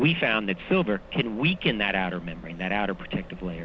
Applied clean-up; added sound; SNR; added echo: none; Accelerating, revving, vroom; 18 dB; none.